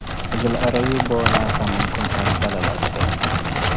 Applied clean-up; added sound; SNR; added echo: none; Crackle; -4 dB; none.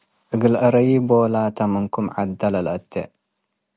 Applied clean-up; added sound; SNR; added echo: none; none; none; none.